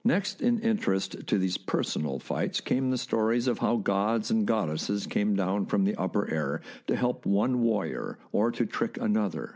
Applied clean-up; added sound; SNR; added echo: none; none; none; none.